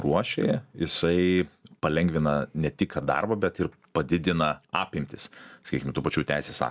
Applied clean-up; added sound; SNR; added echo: none; none; none; none.